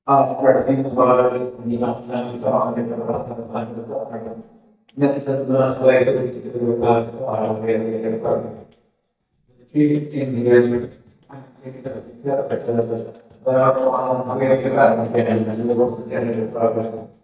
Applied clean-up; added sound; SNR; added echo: neural mask model DeepFilterNet 3.